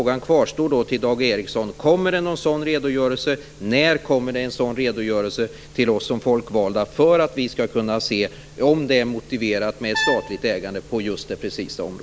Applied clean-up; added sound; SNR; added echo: none; Brass instrument; 8 dB; none.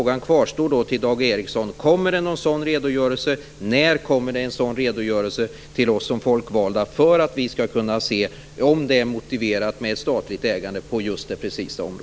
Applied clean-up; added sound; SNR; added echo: none; none; none; none.